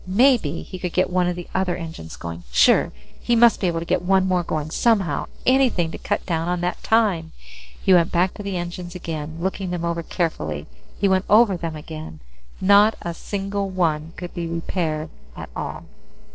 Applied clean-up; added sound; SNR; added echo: neural separator model SepFormer DNS4.